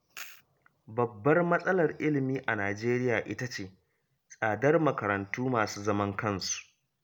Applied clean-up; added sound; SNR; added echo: none; none; none; none.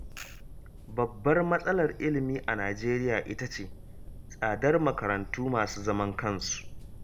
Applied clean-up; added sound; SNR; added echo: none; Fire; 13 dB; none.